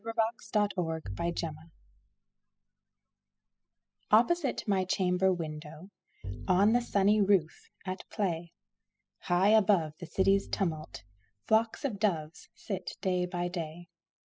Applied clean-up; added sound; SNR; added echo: classical method spectral subtraction.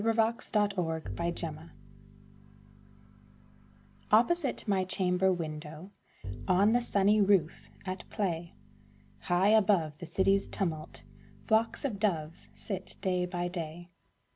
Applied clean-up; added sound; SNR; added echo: none; Bowed string instrument; 15 dB; none.